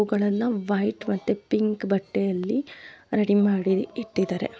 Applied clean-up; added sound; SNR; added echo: none; none; none; none.